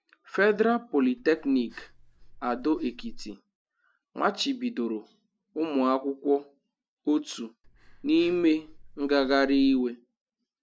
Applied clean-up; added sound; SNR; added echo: none; Breathing; 18 dB; none.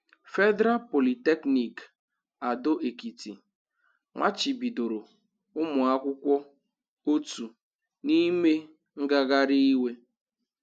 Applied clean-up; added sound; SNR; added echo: none; none; none; none.